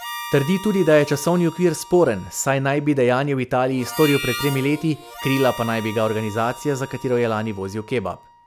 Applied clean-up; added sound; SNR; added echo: none; Harmonica; 14 dB; none.